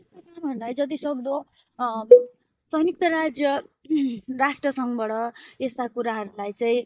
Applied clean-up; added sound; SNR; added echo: neural mask model DeepFilterNet 3.